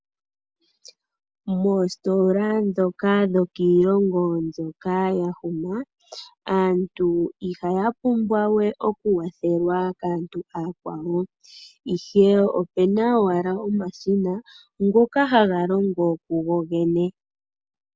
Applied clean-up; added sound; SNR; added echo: none; none; none; none.